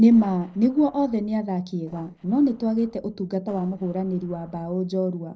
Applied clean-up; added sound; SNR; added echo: neural separator model SepFormer DNS4.